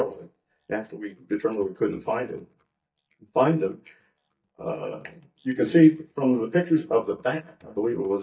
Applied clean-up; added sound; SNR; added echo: neural mask model DeepFilterNet 3.